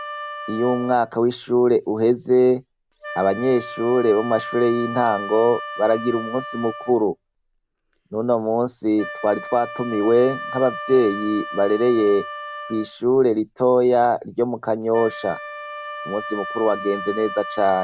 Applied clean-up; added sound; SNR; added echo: none; Wind instrument, woodwind instrument; 13 dB; none.